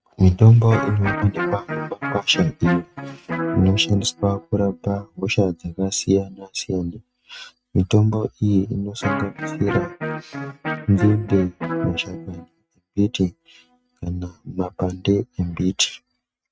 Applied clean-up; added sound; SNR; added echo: neural mask model RNNoise.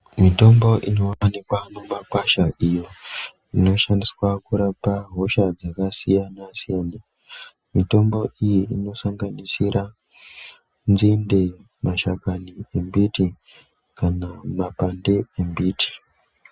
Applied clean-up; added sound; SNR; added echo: none; none; none; none.